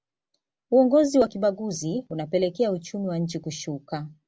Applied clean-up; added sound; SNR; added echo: none; none; none; none.